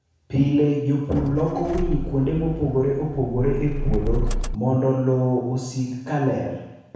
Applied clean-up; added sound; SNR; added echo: none; Motor vehicle (road); 4 dB; reverberation time 1.0 s.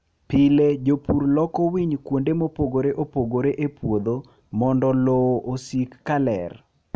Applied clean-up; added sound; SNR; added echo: none; none; none; none.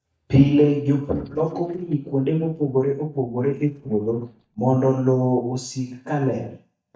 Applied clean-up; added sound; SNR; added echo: neural mask model DeepFilterNet 3.